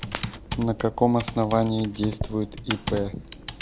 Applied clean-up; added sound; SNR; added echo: none; Computer keyboard; 9 dB; none.